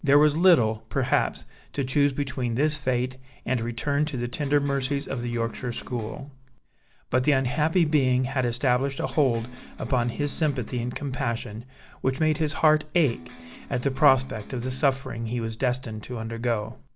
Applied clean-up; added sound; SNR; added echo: none; Electric guitar; 18 dB; none.